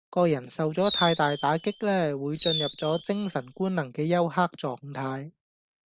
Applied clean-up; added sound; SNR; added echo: none; Fireworks; 5 dB; none.